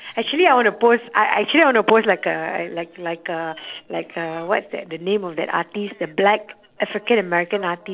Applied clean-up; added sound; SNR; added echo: neural separator model SepFormer DNS4.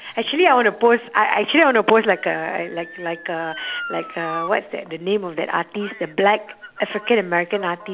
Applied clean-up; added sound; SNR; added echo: none; Motor vehicle (road) / Siren; 17 dB; none.